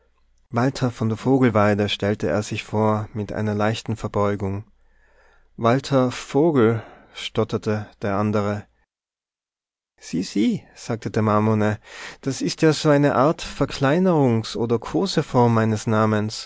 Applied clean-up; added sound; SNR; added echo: none; none; none; none.